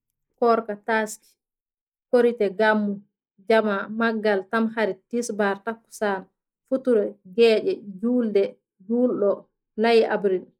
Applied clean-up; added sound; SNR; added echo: neural mask model Resemble Enhance denoiser.